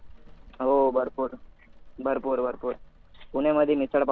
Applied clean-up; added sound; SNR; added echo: none; Rain; 19 dB; none.